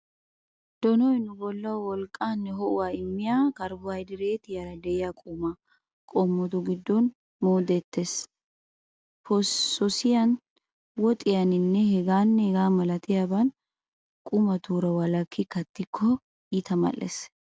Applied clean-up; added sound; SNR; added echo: none; none; none; none.